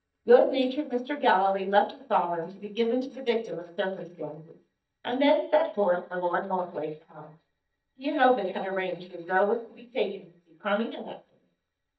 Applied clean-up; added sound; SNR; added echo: neural mask model DeepFilterNet 3.